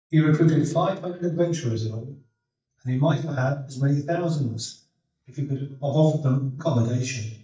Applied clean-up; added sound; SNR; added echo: neural mask model DeepFilterNet 3.